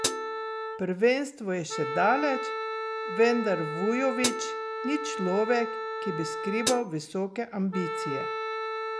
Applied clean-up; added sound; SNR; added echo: none; Wind instrument, woodwind instrument + Hi-hat; 4 dB; none.